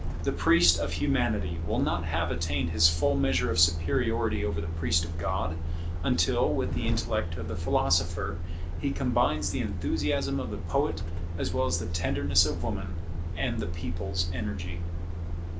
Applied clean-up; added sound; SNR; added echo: none; Truck; 1 dB; none.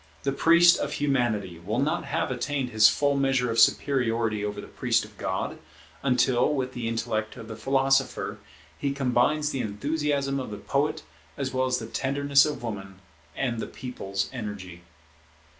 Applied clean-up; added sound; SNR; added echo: none; none; none; none.